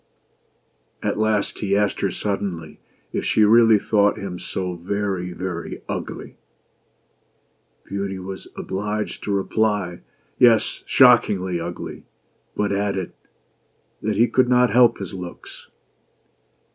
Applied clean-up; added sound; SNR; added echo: none; none; none; none.